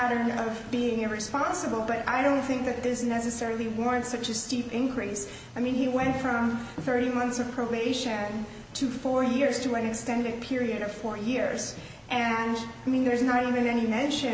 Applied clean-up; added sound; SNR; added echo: none; none; none; none.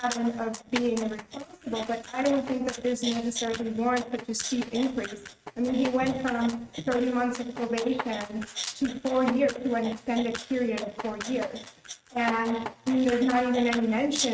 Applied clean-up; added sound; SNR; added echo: neural mask model RNNoise.